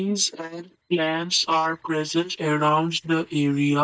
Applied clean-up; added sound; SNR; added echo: neural mask model DeepFilterNet 3.